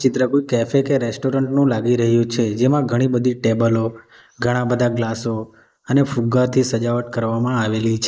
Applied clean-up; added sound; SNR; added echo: neural mask model Resemble Enhance denoiser.